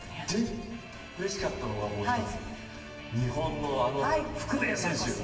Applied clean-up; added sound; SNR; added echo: none; Animal; 19 dB; reverberation time 1.4 s.